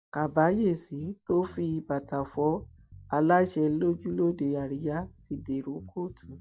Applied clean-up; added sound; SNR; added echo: neural mask model DeepFilterNet 3.